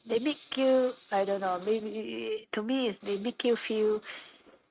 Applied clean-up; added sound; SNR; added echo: neural mask model RNNoise.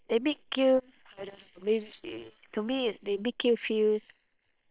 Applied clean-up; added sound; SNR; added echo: neural separator model SepFormer WHAM!.